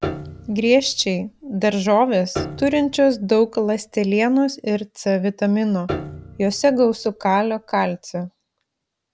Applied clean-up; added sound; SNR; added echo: none; Piano; 14 dB; none.